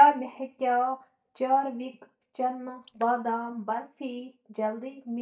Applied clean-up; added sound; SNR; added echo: neural mask model DeepFilterNet 3.